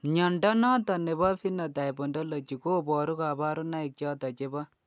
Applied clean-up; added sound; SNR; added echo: none; none; none; none.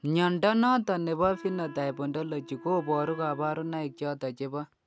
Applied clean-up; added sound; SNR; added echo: none; Wind instrument, woodwind instrument; 18 dB; none.